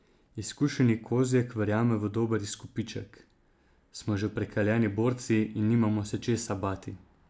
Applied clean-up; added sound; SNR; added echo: none; none; none; none.